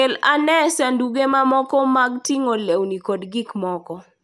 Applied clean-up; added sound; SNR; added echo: none; none; none; none.